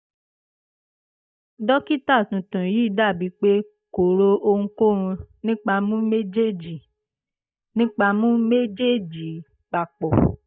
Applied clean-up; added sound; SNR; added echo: neural mask model DeepFilterNet 3.